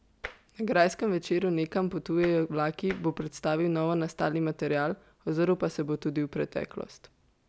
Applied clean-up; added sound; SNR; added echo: none; Tap; 15 dB; none.